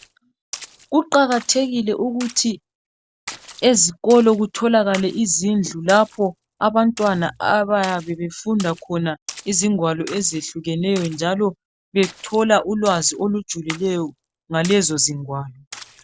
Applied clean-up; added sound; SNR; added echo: none; Splash, splatter; 20 dB; none.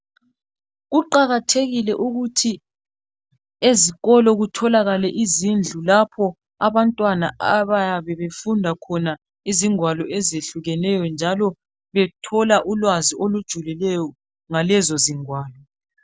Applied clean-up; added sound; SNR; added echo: none; none; none; none.